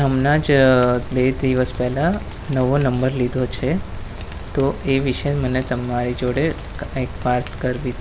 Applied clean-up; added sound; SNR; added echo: none; Rain; 11 dB; none.